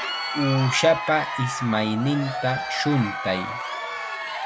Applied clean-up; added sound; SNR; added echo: none; Crowd; 5 dB; none.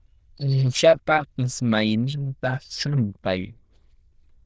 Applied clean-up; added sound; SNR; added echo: neural diffusion model UNIVERSE++.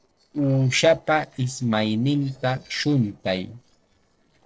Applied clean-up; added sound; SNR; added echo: neural separator model SepFormer DNS4.